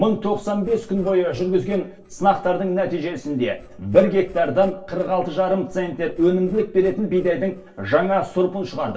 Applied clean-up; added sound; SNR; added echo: neural separator model SepFormer DNS4.